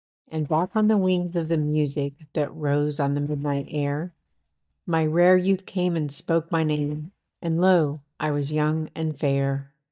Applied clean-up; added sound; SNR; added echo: neural mask model DeepFilterNet 3.